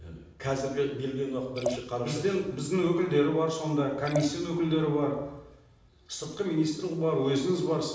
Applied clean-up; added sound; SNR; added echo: none; Liquid; 12 dB; reverberation time 0.9 s.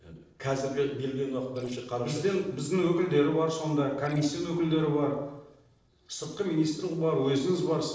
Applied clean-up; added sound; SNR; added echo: neural separator model SepFormer DNS4.